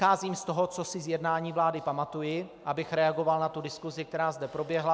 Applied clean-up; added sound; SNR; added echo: none; none; none; none.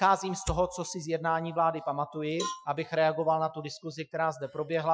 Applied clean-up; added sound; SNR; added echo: classical method Wiener filter.